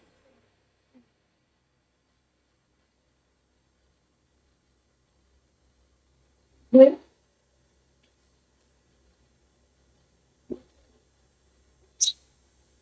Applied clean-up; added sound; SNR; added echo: neural mask model DeepFilterNet 3.